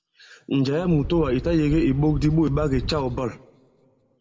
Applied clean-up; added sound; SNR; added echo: none; Wind; 9 dB; reverberation time 0.6 s.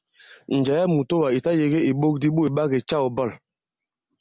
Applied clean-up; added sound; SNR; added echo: none; none; none; none.